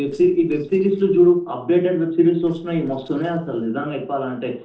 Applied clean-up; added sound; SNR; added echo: neural separator model SepFormer DNS4.